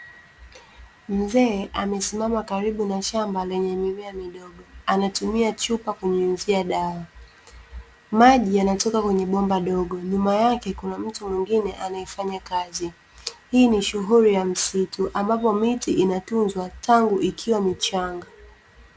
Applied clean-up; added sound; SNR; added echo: none; none; none; none.